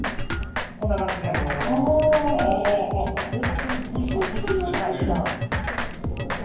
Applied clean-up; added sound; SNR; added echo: none; Drum kit; 2 dB; reverberation time 0.9 s.